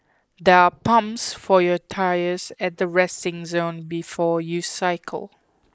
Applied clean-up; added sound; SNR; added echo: neural mask model Resemble Enhance denoiser.